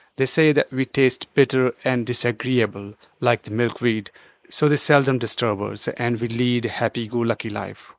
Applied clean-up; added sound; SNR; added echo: neural mask model Resemble Enhance denoiser.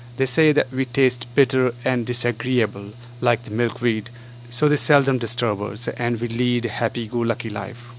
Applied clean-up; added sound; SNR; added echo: none; Mechanical fan / Engine; 18 dB; none.